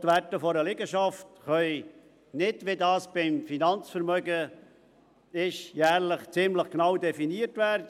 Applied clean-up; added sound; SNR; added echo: none; none; none; none.